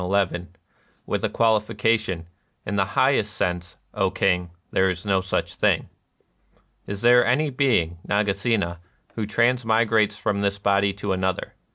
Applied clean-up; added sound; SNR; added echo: none; none; none; none.